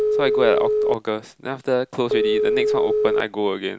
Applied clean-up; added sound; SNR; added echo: none; Telephone; -2 dB; none.